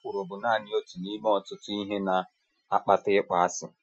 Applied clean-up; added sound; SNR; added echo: classical method Wiener filter.